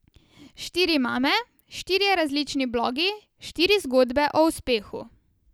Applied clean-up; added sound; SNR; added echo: none; none; none; none.